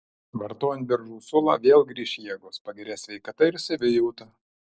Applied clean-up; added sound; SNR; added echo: none; none; none; none.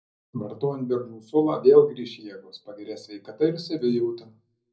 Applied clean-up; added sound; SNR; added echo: none; none; none; reverberation time 0.4 s.